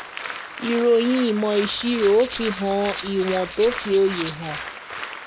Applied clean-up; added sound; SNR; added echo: none; Rattle (instrument) + Applause; 11 dB; none.